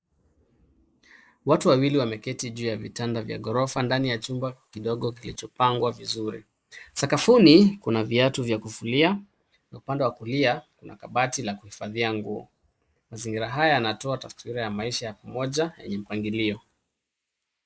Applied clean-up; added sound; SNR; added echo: neural mask model Resemble Enhance denoiser.